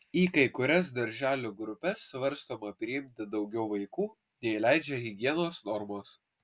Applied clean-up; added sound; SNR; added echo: none; none; none; none.